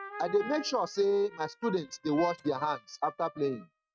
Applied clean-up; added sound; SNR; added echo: neural mask model RNNoise.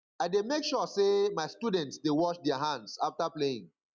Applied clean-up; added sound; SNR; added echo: none; none; none; none.